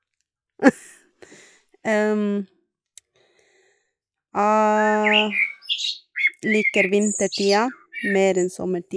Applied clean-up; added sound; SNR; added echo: classical method log-MMSE.